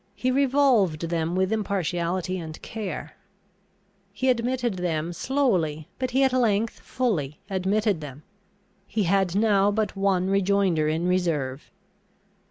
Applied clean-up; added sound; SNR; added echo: none; none; none; none.